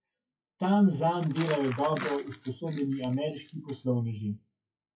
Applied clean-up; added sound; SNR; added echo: classical method WPE with log-MMSE.